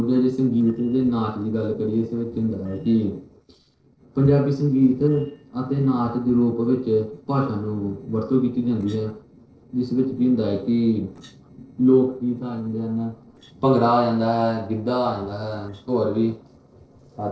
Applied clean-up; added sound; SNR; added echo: neural separator model SepFormer DNS4.